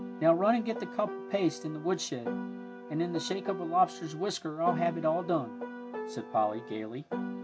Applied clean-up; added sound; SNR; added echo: none; Piano; 9 dB; none.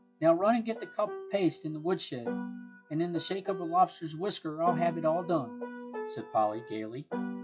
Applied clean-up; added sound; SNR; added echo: classical method log-MMSE.